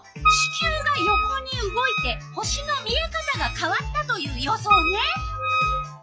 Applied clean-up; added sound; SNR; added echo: classical method log-MMSE.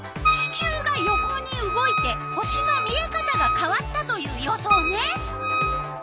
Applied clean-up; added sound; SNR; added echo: none; Wind instrument, woodwind instrument; 0 dB; none.